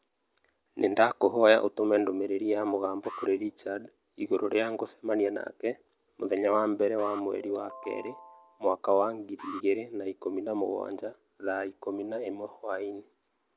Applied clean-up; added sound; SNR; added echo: none; Ringtone + Alarm; 18 dB; none.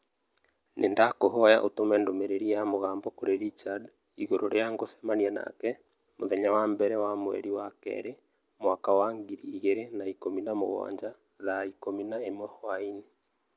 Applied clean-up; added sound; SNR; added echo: none; none; none; none.